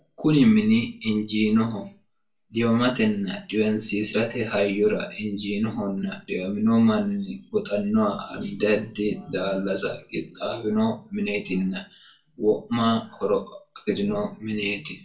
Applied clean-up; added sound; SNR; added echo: none; none; none; reverberation time 0.3 s.